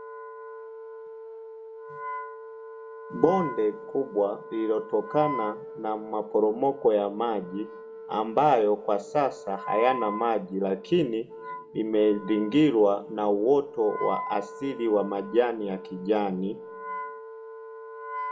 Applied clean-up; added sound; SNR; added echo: none; Wind instrument, woodwind instrument; 11 dB; reverberation time 0.7 s.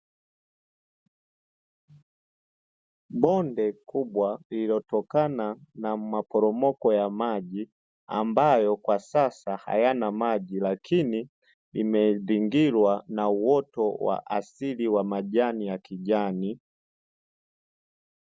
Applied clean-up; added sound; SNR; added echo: none; none; none; none.